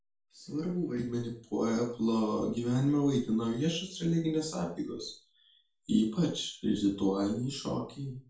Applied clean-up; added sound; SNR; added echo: none; none; none; reverberation time 0.4 s.